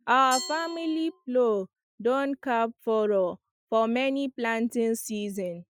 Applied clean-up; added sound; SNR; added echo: classical method Wiener filter.